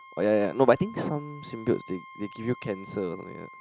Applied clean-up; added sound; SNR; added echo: none; Wind instrument, woodwind instrument; 19 dB; none.